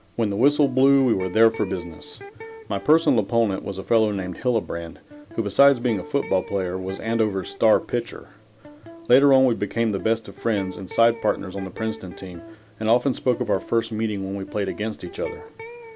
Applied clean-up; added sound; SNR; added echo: none; Electric guitar; 19 dB; none.